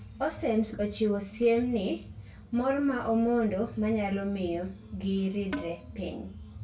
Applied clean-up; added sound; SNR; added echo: none; Percussion; 10 dB; reverberation time 0.2 s.